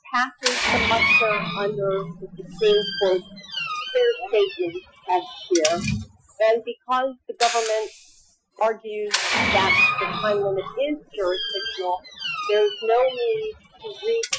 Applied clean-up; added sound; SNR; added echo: classical method Wiener filter.